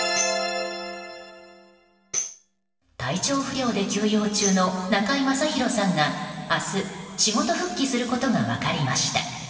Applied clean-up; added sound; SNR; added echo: none; Tambourine; 11 dB; reverberation time 2.7 s.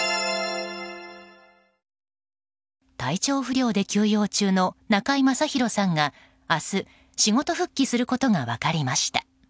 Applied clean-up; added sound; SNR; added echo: none; none; none; none.